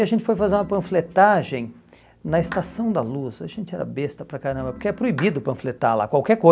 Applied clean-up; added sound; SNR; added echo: none; Organ + Clapping; 19 dB; none.